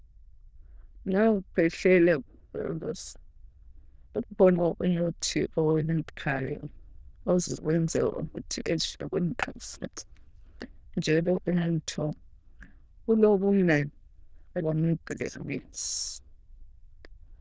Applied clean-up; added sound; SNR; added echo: neural diffusion model UNIVERSE++.